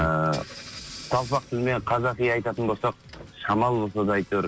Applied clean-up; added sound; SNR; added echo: none; Engine / Car; 19 dB; none.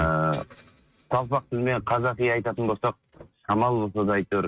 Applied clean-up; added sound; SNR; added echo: neural mask model RNNoise.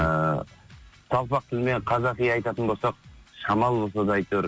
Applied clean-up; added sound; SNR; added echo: none; none; none; none.